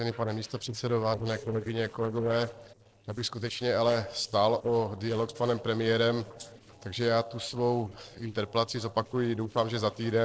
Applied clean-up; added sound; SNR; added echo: neural separator model SepFormer DNS4.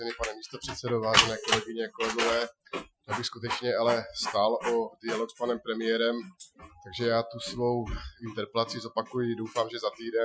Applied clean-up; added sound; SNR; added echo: classical method Wiener filter.